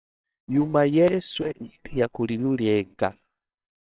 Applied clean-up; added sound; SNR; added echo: neural separator model SepFormer WHAMR!.